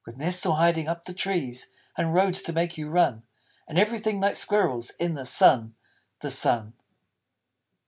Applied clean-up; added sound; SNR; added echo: none; none; none; none.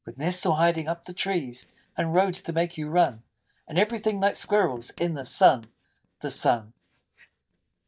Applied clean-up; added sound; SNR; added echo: neural mask model DeepFilterNet 3.